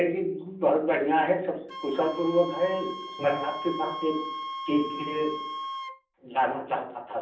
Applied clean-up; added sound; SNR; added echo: none; Wind instrument, woodwind instrument; 10 dB; reverberation time 0.6 s.